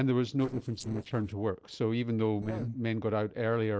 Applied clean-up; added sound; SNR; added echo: neural separator model SepFormer DNS4.